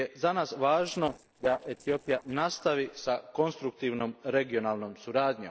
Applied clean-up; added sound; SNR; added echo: neural separator model SepFormer DNS4.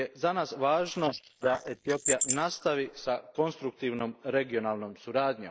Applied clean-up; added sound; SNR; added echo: neural mask model Resemble Enhance denoiser.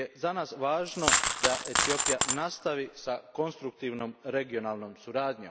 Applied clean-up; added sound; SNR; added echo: none; Coin (dropping); -4 dB; none.